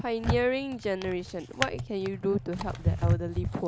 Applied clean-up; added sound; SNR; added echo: none; Drawer open or close; 1 dB; none.